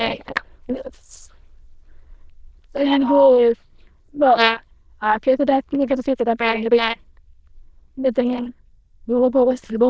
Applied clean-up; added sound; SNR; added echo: neural diffusion model UNIVERSE++.